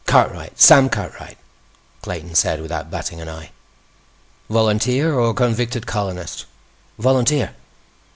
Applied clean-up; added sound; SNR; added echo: none; none; none; none.